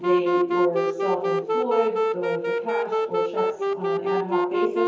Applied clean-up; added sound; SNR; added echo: none; Wind instrument, woodwind instrument; -4 dB; reverberation time 0.9 s.